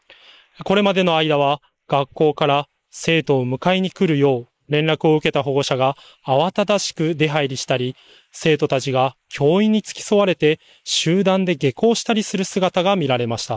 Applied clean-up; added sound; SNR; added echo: neural mask model Resemble Enhance denoiser.